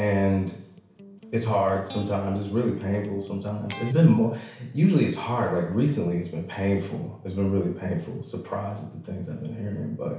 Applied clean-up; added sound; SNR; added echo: none; Electric guitar; 19 dB; reverberation time 0.6 s.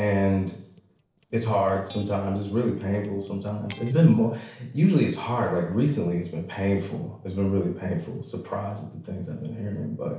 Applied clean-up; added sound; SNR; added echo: neural separator model SepFormer DNS4.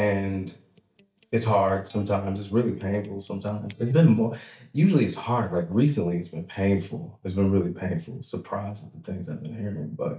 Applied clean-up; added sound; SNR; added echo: neural mask model DeepFilterNet 3.